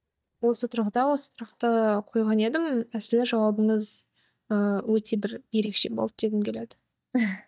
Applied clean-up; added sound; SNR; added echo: neural mask model DeepFilterNet 3.